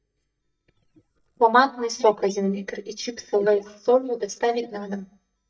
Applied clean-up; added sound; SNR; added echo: neural mask model DeepFilterNet 3.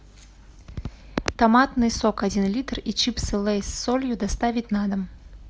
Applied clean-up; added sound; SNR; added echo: none; none; none; none.